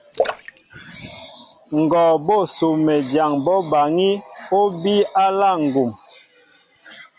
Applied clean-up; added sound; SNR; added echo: none; Splash, splatter; 10 dB; none.